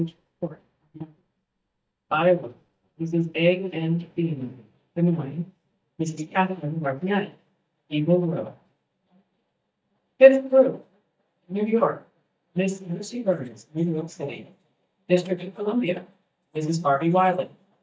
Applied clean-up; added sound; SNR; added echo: neural mask model DeepFilterNet 3.